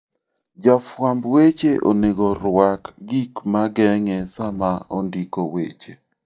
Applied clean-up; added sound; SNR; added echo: neural mask model DeepFilterNet 3.